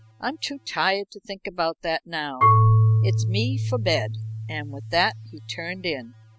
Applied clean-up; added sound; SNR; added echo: none; Marimba, xylophone / Wood; -4 dB; none.